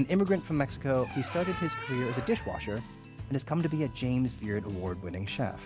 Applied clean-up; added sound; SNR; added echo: none; Squeak; 12 dB; none.